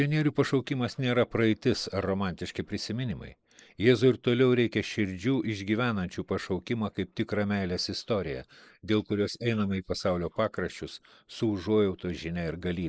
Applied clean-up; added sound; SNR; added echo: neural mask model Resemble Enhance denoiser.